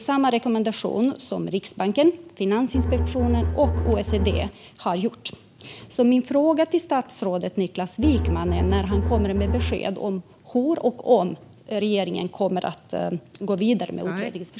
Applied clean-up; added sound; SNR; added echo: none; Bowed string instrument; 0 dB; none.